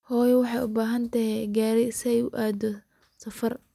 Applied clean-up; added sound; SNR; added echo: none; none; none; none.